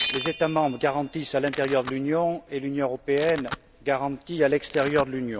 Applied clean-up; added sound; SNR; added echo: none; Domestic sounds, home sounds + Bell; 13 dB; none.